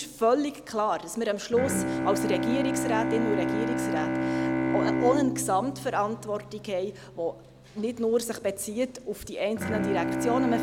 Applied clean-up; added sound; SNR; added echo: none; Bowed string instrument; 2 dB; none.